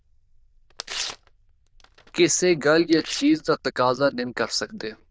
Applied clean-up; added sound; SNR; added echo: neural diffusion model UNIVERSE++.